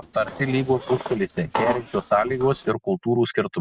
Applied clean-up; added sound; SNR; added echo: neural mask model RNNoise.